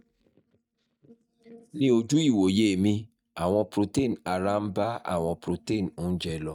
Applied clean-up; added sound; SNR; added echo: neural mask model DeepFilterNet 3.